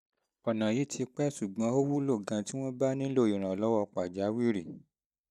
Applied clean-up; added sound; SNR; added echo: neural mask model DeepFilterNet 3.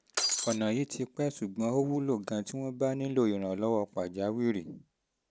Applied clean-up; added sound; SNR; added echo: none; Shatter; -3 dB; none.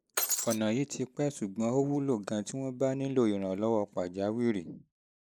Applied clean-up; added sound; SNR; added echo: neural mask model Resemble Enhance denoiser.